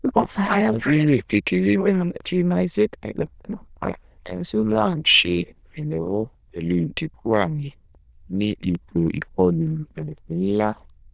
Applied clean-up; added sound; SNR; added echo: neural diffusion model UNIVERSE++.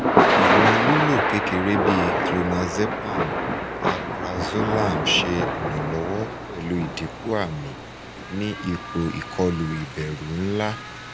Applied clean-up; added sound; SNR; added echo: none; Thunder / Rain; -2 dB; none.